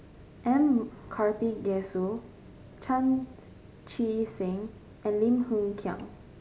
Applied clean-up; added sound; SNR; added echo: none; none; none; none.